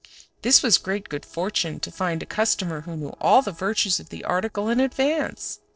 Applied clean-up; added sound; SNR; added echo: neural separator model SepFormer DNS4.